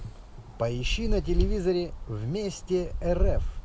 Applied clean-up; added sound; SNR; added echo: none; Wind; -1 dB; none.